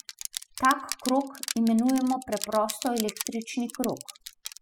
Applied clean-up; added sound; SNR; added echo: classical method spectral subtraction.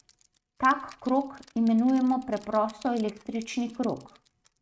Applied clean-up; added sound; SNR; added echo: neural mask model RNNoise.